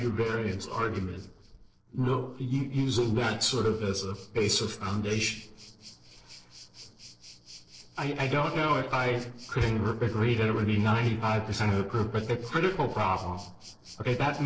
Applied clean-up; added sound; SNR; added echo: neural separator model SepFormer DNS4.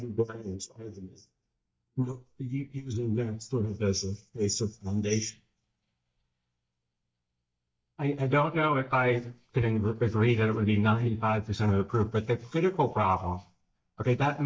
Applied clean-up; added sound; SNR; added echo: neural mask model DeepFilterNet 3.